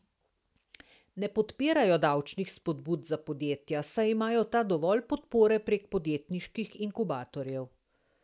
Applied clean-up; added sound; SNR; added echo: none; none; none; none.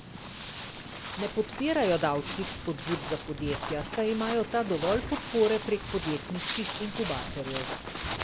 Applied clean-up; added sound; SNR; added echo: none; Walk, footsteps; 6 dB; none.